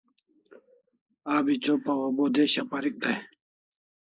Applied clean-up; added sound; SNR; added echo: neural mask model Resemble Enhance denoiser.